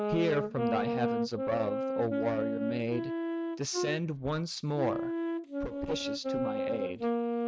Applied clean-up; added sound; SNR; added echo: neural mask model RNNoise.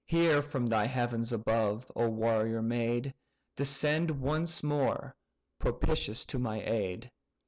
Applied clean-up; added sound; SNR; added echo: none; none; none; none.